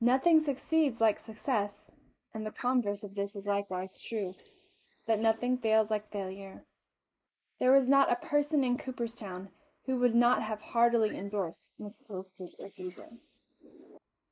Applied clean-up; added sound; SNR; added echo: neural mask model Resemble Enhance denoiser.